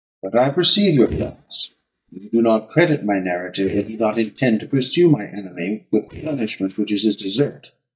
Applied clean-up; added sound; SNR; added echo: neural mask model DeepFilterNet 3.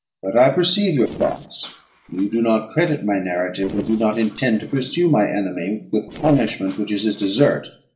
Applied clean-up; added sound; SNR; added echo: neural separator model SepFormer DNS4.